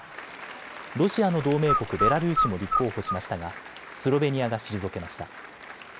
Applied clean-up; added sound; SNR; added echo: none; Bird; 0 dB; none.